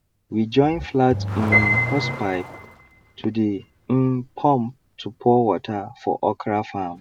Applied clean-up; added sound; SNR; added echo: none; Piano + Accelerating, revving, vroom / Car; 6 dB; none.